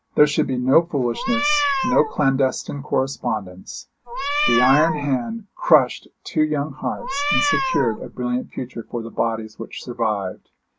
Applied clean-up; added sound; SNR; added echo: none; Meow; 2 dB; none.